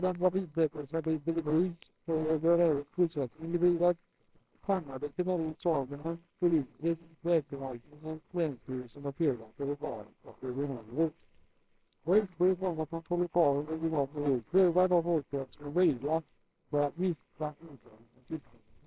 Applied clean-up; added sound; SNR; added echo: neural separator model SepFormer WHAMR!.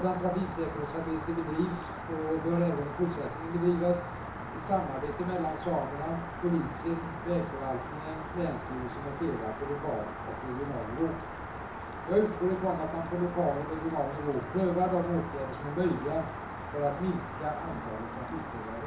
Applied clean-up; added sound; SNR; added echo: none; Rain; 7 dB; reverberation time 0.7 s.